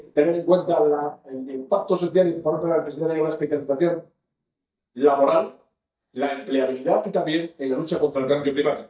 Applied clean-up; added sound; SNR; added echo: neural mask model DeepFilterNet 3.